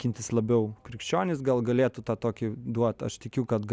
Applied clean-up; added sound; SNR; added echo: none; none; none; none.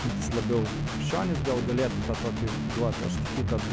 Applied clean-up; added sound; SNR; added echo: none; Guitar; -1 dB; none.